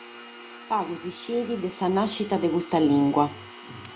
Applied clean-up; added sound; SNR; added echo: none; Domestic sounds, home sounds; 18 dB; none.